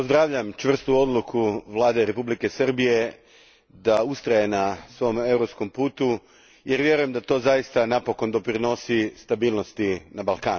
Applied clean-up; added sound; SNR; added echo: none; none; none; none.